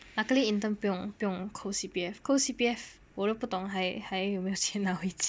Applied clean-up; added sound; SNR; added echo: none; none; none; none.